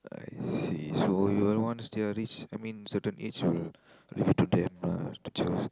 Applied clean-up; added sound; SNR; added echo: none; none; none; none.